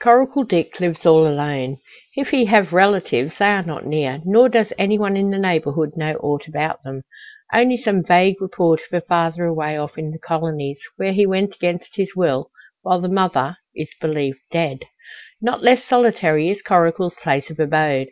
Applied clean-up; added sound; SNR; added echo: none; none; none; none.